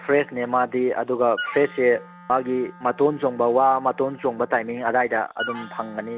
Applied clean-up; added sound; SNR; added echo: none; Wind instrument, woodwind instrument; 17 dB; none.